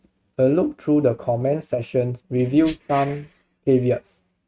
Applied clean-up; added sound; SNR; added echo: neural mask model RNNoise.